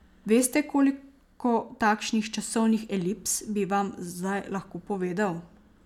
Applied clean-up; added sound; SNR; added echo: none; none; none; none.